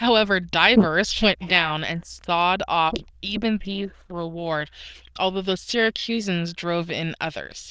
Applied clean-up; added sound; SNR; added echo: neural diffusion model UNIVERSE++.